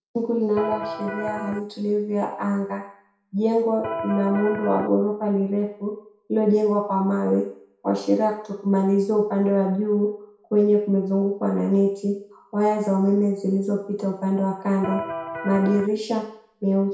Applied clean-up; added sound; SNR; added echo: none; Electric guitar; 8 dB; reverberation time 0.6 s.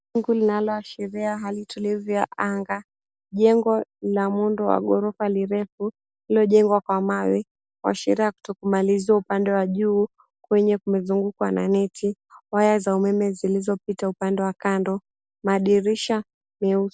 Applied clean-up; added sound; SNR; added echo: none; none; none; none.